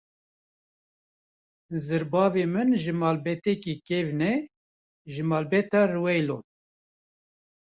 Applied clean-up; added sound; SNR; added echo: none; none; none; none.